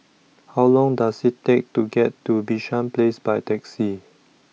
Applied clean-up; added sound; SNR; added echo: none; none; none; none.